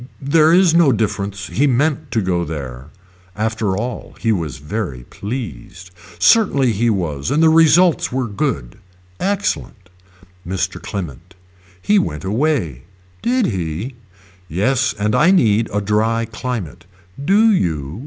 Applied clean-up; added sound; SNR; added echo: none; none; none; none.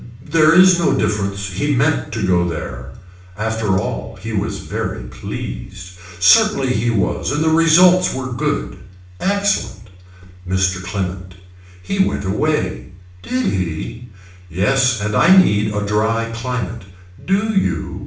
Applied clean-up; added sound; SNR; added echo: none; none; none; reverberation time 0.5 s.